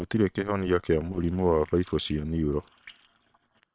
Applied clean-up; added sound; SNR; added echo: neural separator model SepFormer WHAM!.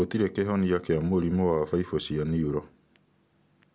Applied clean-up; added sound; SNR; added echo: none; none; none; none.